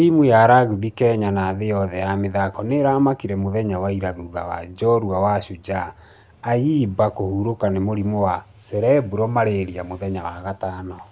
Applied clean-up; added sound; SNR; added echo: none; none; none; none.